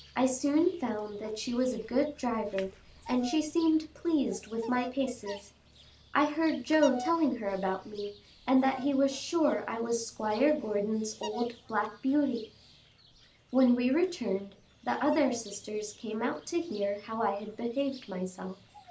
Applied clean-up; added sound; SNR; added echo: none; Bird vocalization, bird call, bird song; 19 dB; none.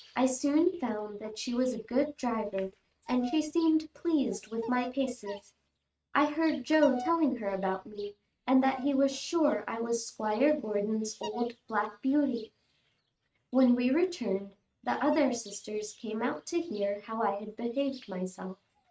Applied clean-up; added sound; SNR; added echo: neural mask model RNNoise.